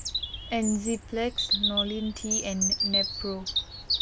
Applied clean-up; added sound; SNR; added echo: none; Bird vocalization, bird call, bird song; -2 dB; none.